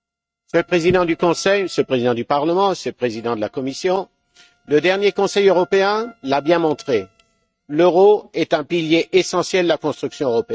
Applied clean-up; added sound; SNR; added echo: neural mask model RNNoise.